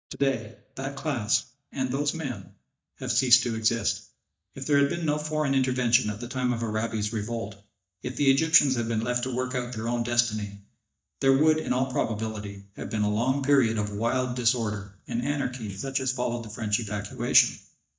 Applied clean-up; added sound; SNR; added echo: neural mask model DeepFilterNet 3.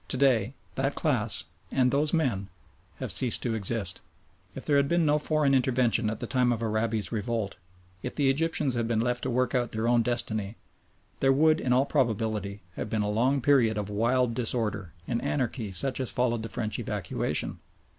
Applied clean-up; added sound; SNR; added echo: none; none; none; none.